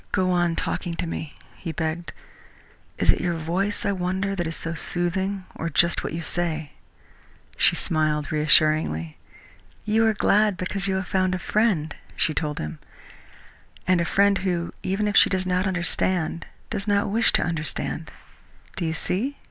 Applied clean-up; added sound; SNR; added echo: none; none; none; none.